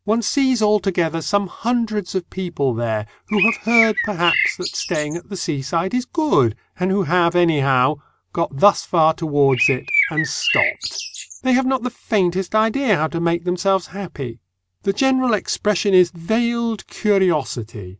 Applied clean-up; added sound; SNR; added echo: none; Bird; 3 dB; none.